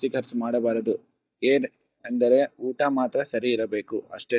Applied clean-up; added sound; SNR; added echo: neural mask model DeepFilterNet 3.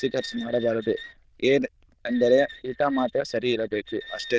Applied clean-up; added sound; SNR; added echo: neural diffusion model UNIVERSE++.